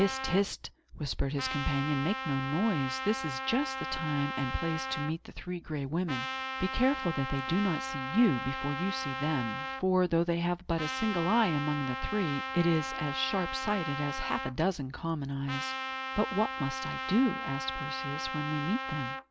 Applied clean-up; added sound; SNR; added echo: none; Trumpet; 6 dB; none.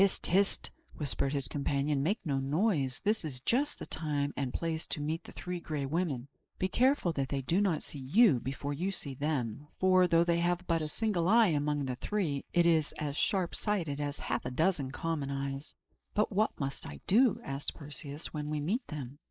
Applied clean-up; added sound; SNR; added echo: neural mask model Resemble Enhance denoiser.